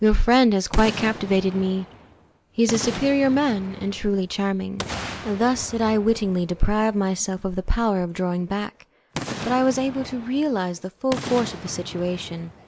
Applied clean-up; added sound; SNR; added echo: none; Boom; 14 dB; none.